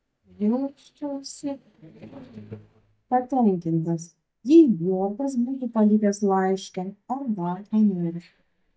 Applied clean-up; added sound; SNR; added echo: neural mask model DeepFilterNet 3.